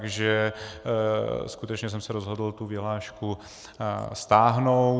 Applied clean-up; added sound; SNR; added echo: none; none; none; none.